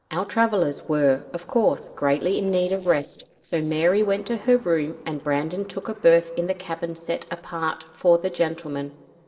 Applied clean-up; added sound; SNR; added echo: neural separator model SepFormer DNS4.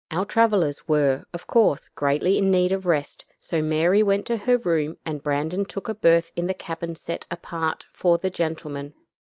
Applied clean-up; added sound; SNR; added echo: none; none; none; none.